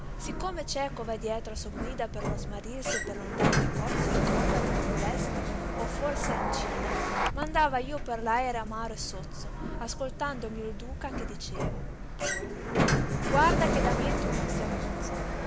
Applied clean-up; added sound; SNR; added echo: none; Sliding door; -4 dB; none.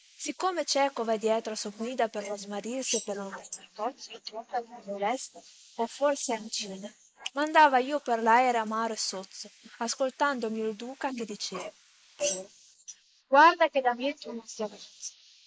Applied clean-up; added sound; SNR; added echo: neural mask model Resemble Enhance denoiser.